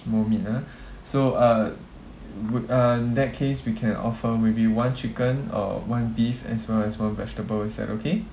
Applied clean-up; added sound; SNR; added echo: none; none; none; none.